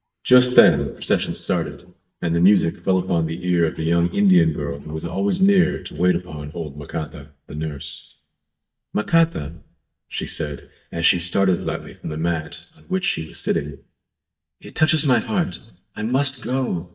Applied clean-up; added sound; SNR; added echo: neural mask model DeepFilterNet 3.